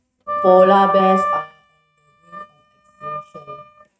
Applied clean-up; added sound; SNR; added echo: neural mask model RNNoise.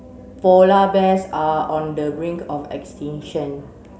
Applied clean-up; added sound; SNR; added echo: none; none; none; none.